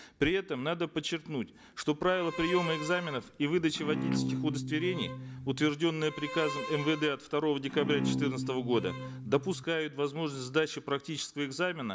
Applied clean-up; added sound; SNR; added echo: none; Bowed string instrument; 5 dB; none.